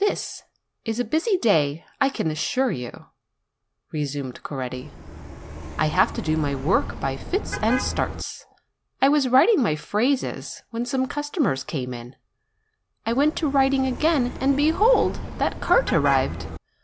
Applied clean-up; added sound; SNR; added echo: none; Car passing by; 8 dB; none.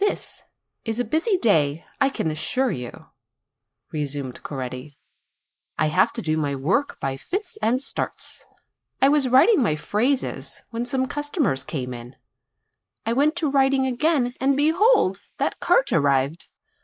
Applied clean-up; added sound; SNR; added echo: neural mask model Resemble Enhance denoiser.